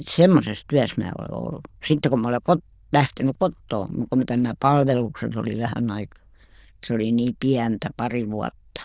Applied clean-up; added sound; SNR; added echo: neural diffusion model UNIVERSE++.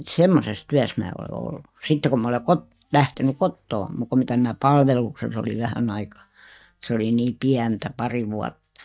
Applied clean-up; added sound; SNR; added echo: neural mask model DeepFilterNet 3.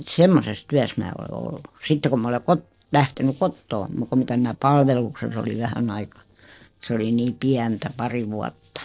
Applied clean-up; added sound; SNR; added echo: neural separator model SepFormer DNS4.